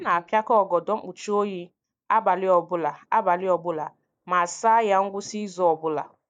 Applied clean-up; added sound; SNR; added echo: neural mask model DeepFilterNet 3.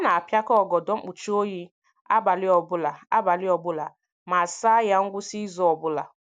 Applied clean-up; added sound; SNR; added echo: none; none; none; none.